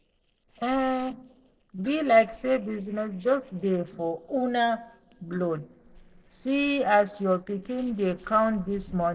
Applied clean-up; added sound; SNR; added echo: neural separator model SepFormer DNS4.